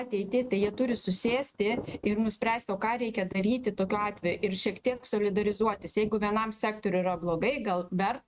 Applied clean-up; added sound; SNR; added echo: neural mask model RNNoise.